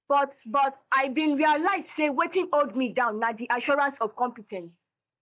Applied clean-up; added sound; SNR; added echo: neural mask model DeepFilterNet 3.